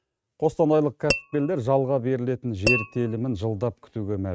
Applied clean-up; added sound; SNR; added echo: neural mask model RNNoise.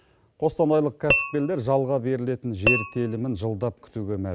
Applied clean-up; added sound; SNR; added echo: none; Tap / Glass; 3 dB; none.